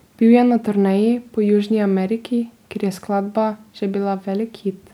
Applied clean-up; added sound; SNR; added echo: none; none; none; none.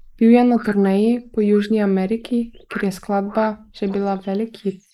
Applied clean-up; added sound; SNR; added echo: neural mask model Resemble Enhance denoiser.